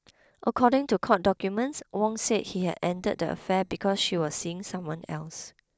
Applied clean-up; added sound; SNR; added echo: neural separator model SepFormer DNS4.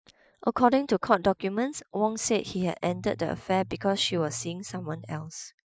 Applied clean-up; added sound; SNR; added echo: classical method Wiener filter.